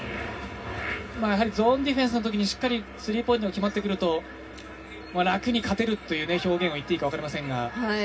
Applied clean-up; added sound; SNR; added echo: none; Musical instrument; 20 dB; reverberation time 0.4 s.